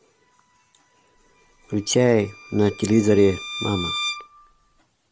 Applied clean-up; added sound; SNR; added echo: none; Bowed string instrument; 11 dB; none.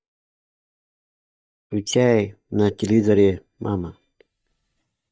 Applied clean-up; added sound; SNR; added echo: neural mask model DeepFilterNet 3.